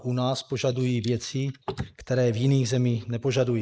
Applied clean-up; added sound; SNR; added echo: neural mask model Resemble Enhance denoiser.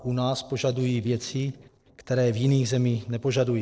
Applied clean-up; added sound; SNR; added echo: neural separator model SepFormer DNS4.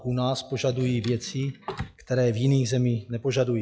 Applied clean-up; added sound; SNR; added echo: classical method log-MMSE.